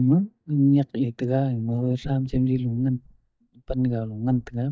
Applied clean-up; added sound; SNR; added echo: neural mask model DeepFilterNet 3.